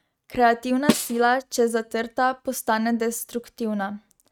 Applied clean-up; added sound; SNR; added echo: neural mask model RNNoise.